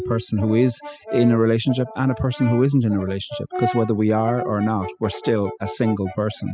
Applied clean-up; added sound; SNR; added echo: classical method spectral subtraction.